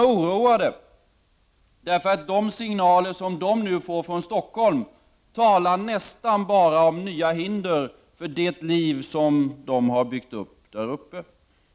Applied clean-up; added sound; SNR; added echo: none; none; none; none.